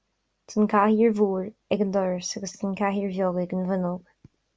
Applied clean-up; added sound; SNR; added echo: none; none; none; none.